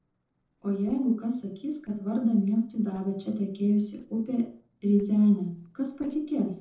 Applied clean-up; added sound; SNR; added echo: neural separator model SepFormer DNS4.